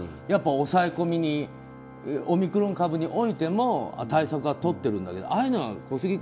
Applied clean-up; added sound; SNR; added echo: none; Organ; 18 dB; none.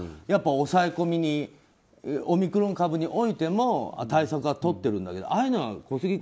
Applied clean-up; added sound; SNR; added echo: none; none; none; none.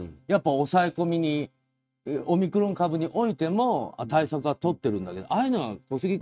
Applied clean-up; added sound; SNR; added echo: neural mask model RNNoise.